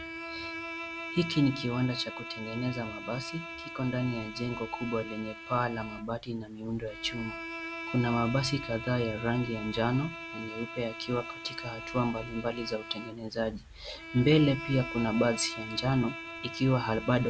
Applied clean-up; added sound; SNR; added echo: none; Bowed string instrument; 10 dB; none.